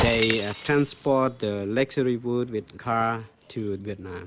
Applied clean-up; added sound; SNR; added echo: none; Shatter; 9 dB; none.